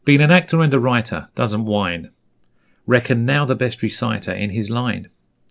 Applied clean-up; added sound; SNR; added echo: none; none; none; none.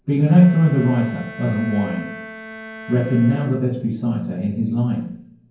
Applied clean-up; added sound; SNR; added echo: none; Bowed string instrument; 18 dB; reverberation time 0.9 s.